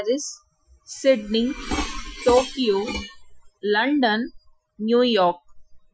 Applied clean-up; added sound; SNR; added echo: classical method Wiener filter.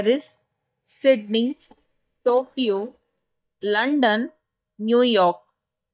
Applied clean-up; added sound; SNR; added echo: neural mask model DeepFilterNet 3.